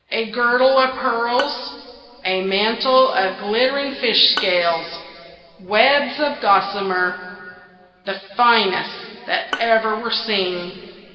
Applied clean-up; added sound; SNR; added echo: none; Bowed string instrument; 15 dB; reverberation time 2.3 s.